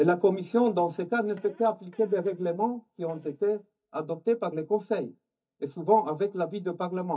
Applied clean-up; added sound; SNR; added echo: neural mask model DeepFilterNet 3.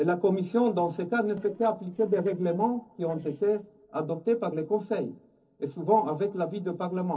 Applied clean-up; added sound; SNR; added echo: neural separator model SepFormer DNS4.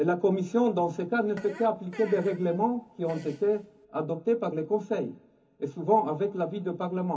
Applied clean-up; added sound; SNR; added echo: none; Fart; 19 dB; reverberation time 0.3 s.